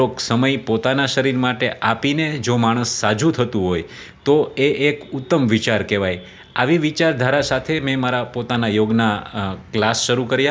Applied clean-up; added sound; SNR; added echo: none; none; none; none.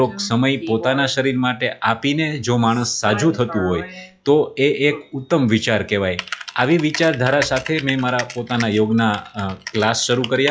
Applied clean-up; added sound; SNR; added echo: classical method log-MMSE.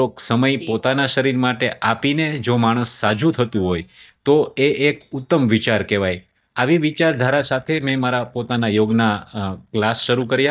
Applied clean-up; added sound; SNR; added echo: neural mask model DeepFilterNet 3.